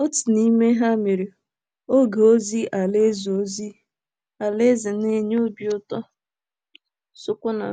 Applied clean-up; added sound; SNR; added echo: none; none; none; none.